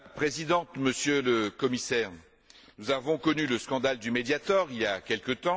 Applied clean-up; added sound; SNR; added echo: none; none; none; none.